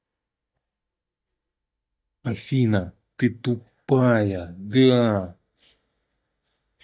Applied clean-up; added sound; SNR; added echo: neural mask model DeepFilterNet 3.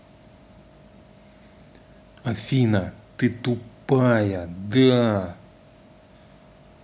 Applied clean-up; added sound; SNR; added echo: none; none; none; none.